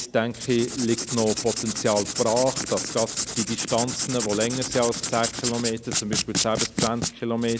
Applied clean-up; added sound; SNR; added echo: none; Writing; 4 dB; none.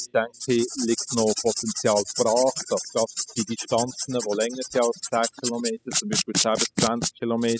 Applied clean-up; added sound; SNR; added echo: classical method spectral subtraction.